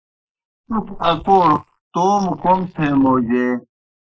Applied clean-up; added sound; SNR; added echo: neural mask model Resemble Enhance denoiser.